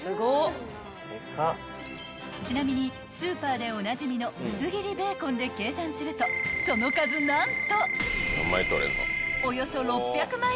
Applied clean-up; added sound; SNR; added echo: none; none; none; none.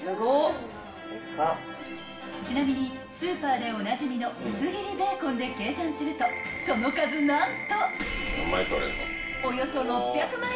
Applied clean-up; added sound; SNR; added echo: none; none; none; reverberation time 0.7 s.